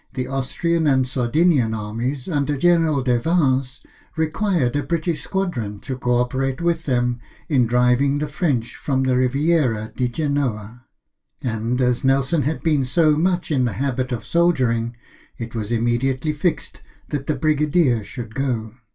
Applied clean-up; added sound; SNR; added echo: none; none; none; reverberation time 0.2 s.